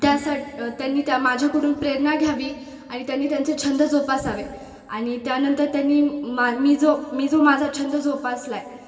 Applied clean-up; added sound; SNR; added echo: none; none; none; reverberation time 1.9 s.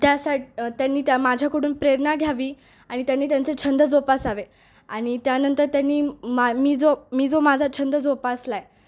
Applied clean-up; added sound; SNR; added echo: none; none; none; none.